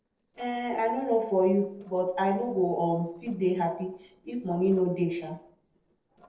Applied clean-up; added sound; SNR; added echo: neural separator model SepFormer DNS4.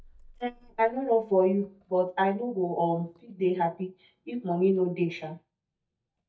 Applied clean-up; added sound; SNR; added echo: neural mask model DeepFilterNet 3.